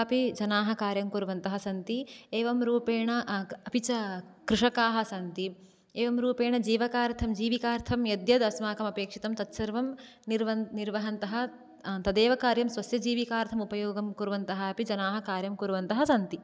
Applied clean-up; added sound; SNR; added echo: none; none; none; none.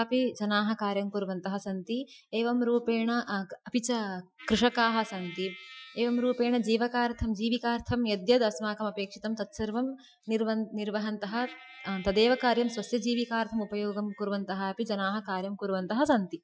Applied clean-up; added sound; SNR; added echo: classical method Wiener filter.